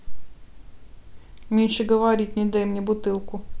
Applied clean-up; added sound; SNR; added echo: none; none; none; none.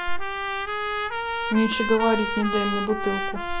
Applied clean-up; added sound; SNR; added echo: none; Trumpet; 3 dB; none.